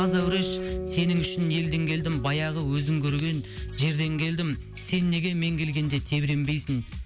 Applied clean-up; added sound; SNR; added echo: none; Guitar; 10 dB; none.